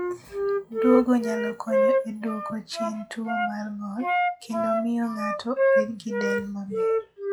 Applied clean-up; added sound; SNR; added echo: classical method log-MMSE.